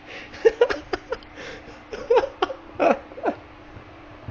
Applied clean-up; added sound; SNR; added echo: none; none; none; none.